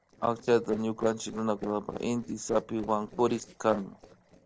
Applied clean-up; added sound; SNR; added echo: neural separator model SepFormer DNS4.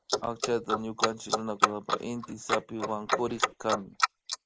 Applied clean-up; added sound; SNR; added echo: neural mask model Resemble Enhance denoiser.